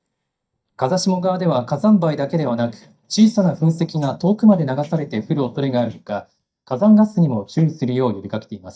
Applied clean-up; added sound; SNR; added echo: neural mask model DeepFilterNet 3.